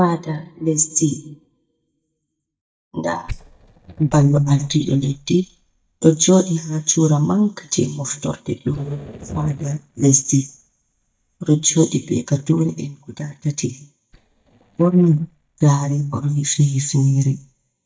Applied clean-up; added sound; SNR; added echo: neural mask model DeepFilterNet 3.